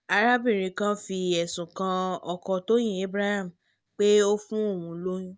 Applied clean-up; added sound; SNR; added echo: none; none; none; none.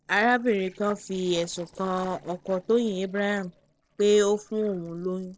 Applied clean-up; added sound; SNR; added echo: neural separator model SepFormer DNS4.